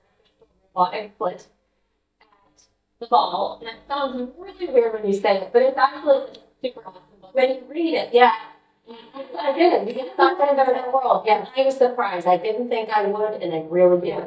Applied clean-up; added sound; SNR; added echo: neural mask model DeepFilterNet 3.